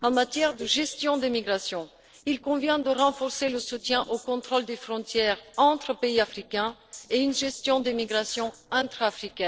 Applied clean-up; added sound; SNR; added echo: neural separator model SepFormer DNS4.